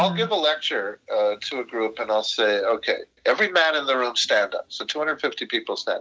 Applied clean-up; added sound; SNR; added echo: none; none; none; none.